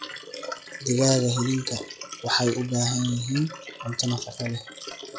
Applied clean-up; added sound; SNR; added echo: classical method log-MMSE.